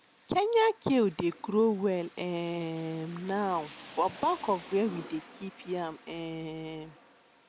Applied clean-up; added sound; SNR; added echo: none; Rain; 20 dB; none.